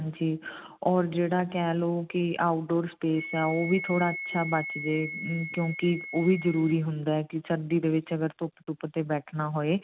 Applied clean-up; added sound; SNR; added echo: none; Wind instrument, woodwind instrument; 14 dB; none.